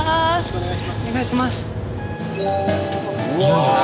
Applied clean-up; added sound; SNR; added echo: none; Trumpet; 20 dB; none.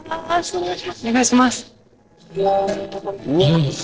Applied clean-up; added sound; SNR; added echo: neural separator model SepFormer DNS4.